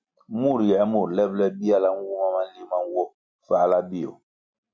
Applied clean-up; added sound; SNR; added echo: none; none; none; none.